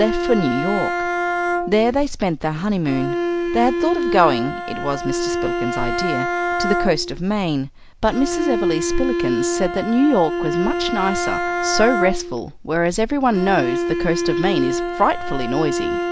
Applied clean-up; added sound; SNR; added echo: none; Bowed string instrument; 2 dB; none.